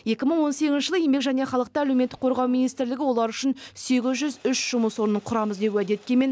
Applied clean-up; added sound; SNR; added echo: none; none; none; none.